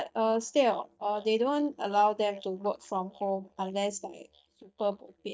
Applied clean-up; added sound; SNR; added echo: neural mask model DeepFilterNet 3.